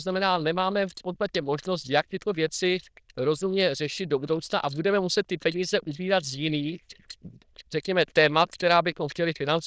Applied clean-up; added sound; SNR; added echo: neural diffusion model UNIVERSE++.